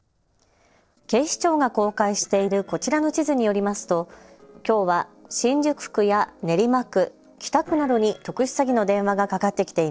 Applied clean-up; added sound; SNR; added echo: neural separator model SepFormer DNS4.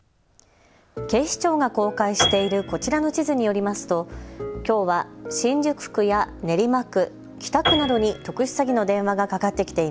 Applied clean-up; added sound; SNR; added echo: none; Piano; 11 dB; none.